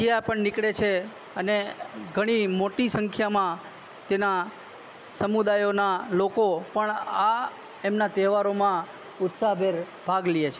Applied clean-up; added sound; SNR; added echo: none; none; none; none.